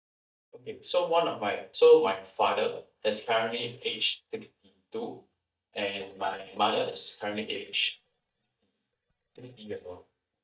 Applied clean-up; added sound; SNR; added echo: neural mask model DeepFilterNet 3.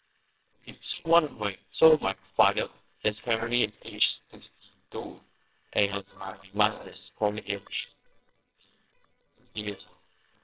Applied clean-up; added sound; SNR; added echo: neural separator model SepFormer WHAMR!.